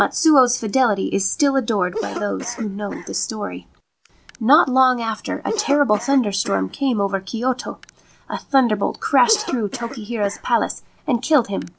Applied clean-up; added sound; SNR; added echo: none; Cough; 15 dB; none.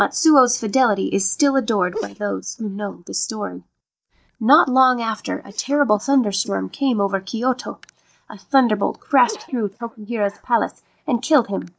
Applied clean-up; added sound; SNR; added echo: neural mask model DeepFilterNet 3.